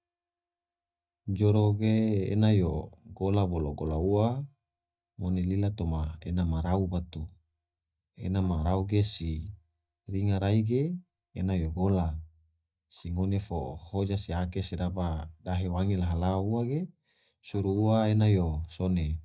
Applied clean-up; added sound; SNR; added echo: neural mask model DeepFilterNet 3.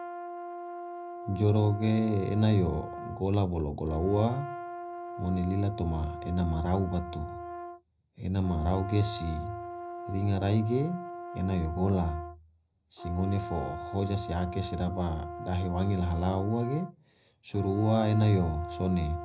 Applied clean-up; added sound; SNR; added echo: none; Brass instrument; 11 dB; reverberation time 0.4 s.